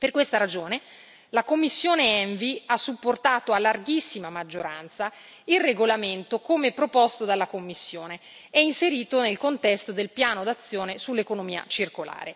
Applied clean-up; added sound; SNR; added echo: none; none; none; none.